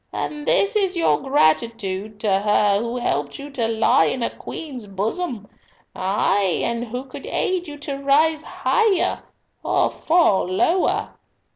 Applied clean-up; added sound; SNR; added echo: none; none; none; none.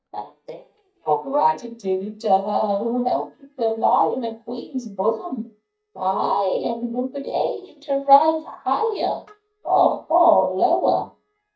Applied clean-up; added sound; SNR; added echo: neural mask model DeepFilterNet 3.